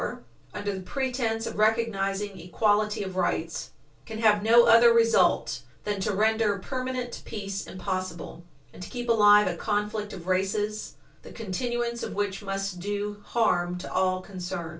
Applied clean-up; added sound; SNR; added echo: none; none; none; reverberation time 0.2 s.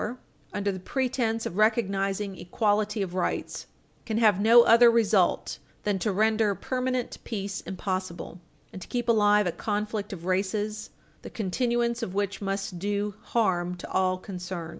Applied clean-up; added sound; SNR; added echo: none; none; none; none.